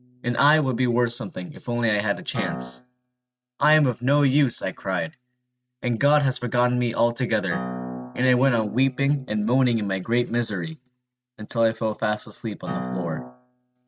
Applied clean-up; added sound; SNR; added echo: neural mask model RNNoise.